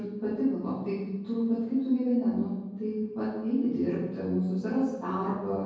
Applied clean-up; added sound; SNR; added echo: none; none; none; reverberation time 1.3 s.